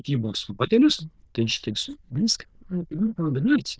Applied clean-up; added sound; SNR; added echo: neural diffusion model UNIVERSE++.